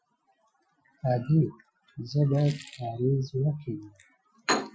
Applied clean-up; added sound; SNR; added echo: classical method Wiener filter.